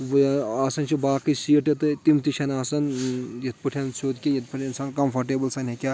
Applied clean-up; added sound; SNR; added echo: none; none; none; none.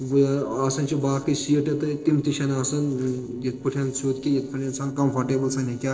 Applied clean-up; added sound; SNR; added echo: neural separator model SepFormer DNS4.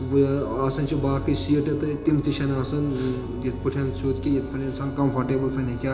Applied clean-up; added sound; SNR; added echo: none; Organ; 10 dB; reverberation time 0.8 s.